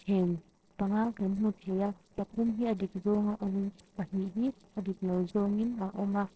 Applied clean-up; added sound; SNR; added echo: neural separator model SepFormer DNS4.